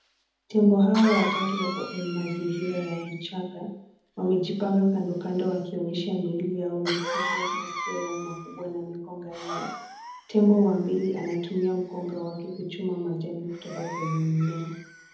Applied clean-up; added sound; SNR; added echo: none; Cough; 10 dB; reverberation time 1.0 s.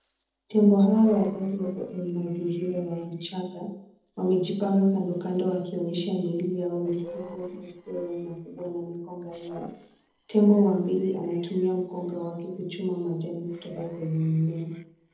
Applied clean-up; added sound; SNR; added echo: neural separator model SepFormer DNS4.